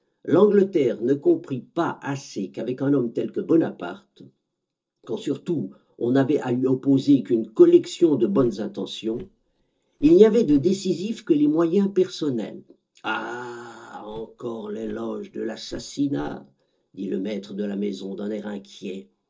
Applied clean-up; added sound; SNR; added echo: neural separator model SepFormer DNS4.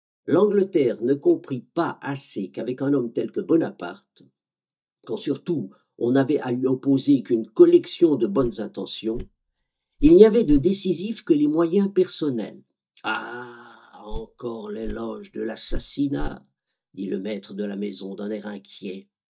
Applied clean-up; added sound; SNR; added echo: neural mask model DeepFilterNet 3.